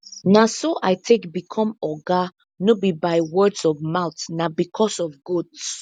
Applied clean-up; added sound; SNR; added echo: none; none; none; none.